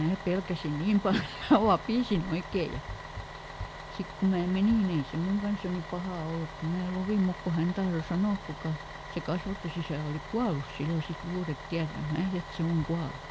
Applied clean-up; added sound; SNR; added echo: none; Bus; 12 dB; none.